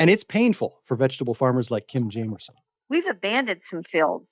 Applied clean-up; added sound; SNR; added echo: neural mask model DeepFilterNet 3.